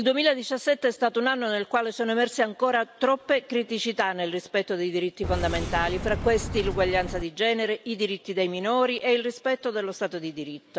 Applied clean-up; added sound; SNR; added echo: none; Subway, metro, underground; 5 dB; none.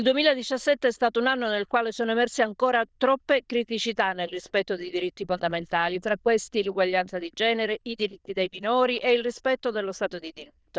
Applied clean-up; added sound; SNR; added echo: neural diffusion model UNIVERSE++.